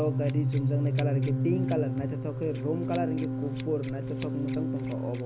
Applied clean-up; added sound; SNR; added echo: none; Scissors + Organ; -3 dB; none.